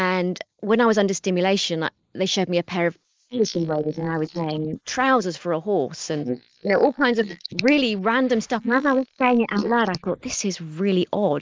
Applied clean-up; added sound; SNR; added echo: neural mask model Resemble Enhance denoiser.